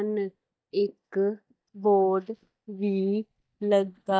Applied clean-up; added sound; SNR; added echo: neural mask model DeepFilterNet 3.